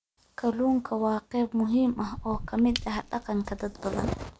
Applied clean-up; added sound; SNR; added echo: none; Shatter / Crushing; 13 dB; none.